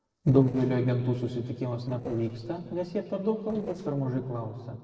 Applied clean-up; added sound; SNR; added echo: neural separator model SepFormer DNS4.